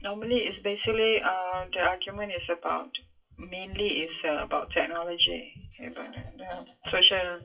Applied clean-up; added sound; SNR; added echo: classical method WPE with log-MMSE.